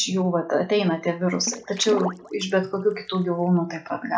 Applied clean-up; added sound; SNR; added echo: none; Water / Splash, splatter; 12 dB; none.